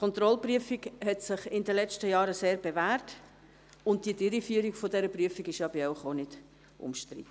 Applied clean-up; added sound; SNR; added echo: none; none; none; none.